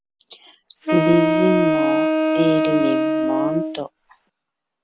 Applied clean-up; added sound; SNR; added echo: none; Wind instrument, woodwind instrument; -5 dB; none.